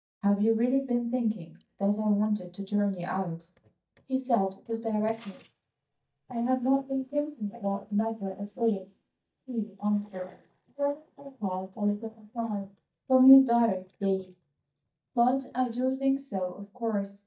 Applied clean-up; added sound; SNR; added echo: neural mask model DeepFilterNet 3.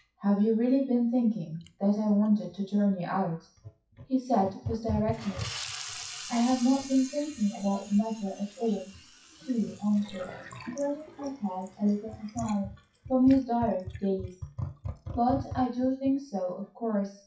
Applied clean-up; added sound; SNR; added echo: classical method WPE with log-MMSE.